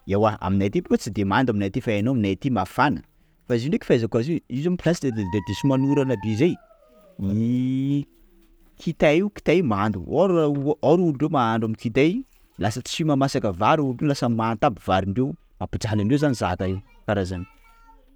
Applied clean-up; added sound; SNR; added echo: none; none; none; none.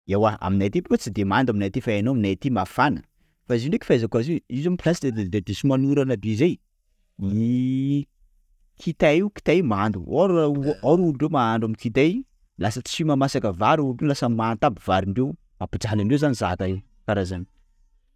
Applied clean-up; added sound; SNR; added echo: neural mask model DeepFilterNet 3.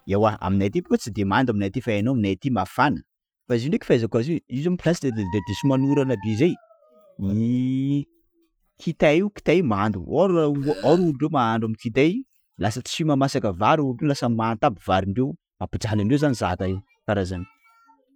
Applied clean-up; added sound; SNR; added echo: classical method Wiener filter.